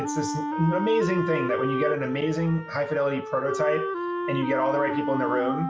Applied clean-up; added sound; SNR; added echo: none; Wind instrument, woodwind instrument; 4 dB; none.